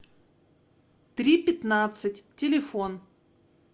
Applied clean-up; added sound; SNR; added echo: none; none; none; none.